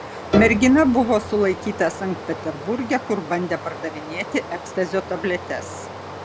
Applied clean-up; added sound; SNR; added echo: none; Stream + Piano; 8 dB; none.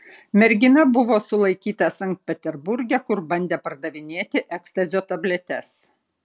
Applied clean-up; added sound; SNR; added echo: none; none; none; none.